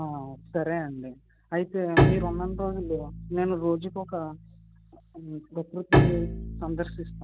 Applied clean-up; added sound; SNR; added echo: none; Bowed string instrument; -2 dB; none.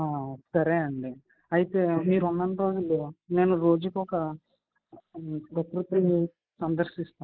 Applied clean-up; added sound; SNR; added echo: neural mask model Resemble Enhance denoiser.